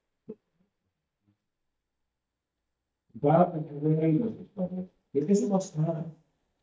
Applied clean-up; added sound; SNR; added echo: neural mask model DeepFilterNet 3.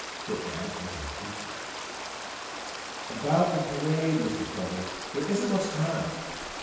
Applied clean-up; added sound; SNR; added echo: none; Stream; 6 dB; reverberation time 1.2 s.